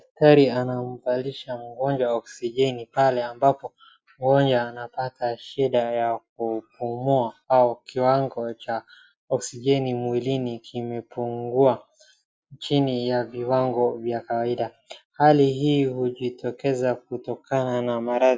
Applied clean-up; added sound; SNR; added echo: none; none; none; none.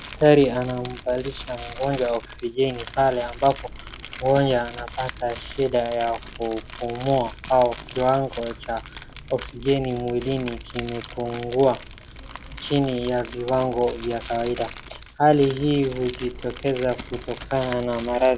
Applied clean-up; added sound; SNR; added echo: none; Crumpling, crinkling; 13 dB; none.